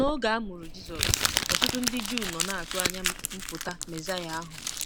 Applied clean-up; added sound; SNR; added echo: none; Crumpling, crinkling; -2 dB; none.